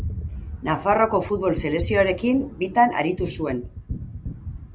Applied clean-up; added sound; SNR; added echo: none; Gunshot, gunfire; 10 dB; none.